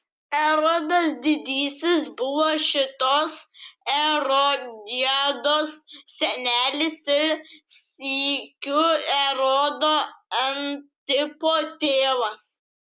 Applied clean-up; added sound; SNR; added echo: none; none; none; none.